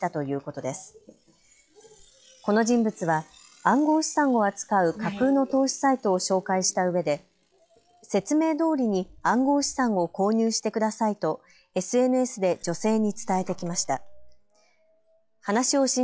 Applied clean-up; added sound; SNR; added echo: classical method log-MMSE.